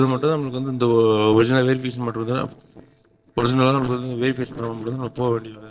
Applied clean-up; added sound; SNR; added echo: neural separator model SepFormer DNS4.